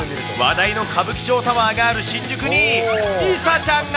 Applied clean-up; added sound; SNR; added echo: none; none; none; none.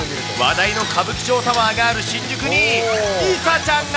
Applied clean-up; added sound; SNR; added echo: none; Drill; 12 dB; none.